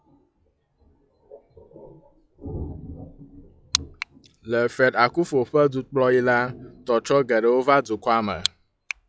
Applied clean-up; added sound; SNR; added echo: classical method log-MMSE.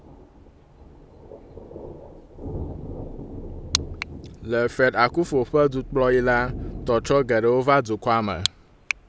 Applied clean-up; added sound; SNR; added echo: none; Thunder; 15 dB; none.